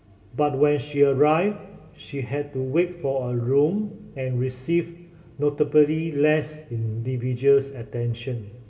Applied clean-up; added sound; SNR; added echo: none; none; none; reverberation time 1.4 s.